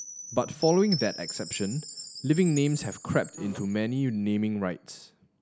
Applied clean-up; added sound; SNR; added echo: none; Chime + Fart; 13 dB; none.